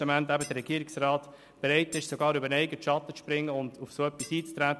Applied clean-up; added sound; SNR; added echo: none; Shatter; 14 dB; none.